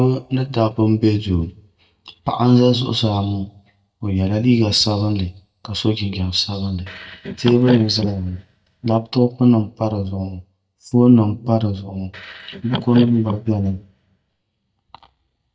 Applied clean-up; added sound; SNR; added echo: neural mask model DeepFilterNet 3.